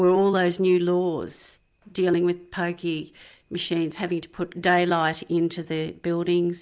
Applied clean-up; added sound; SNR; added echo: none; none; none; none.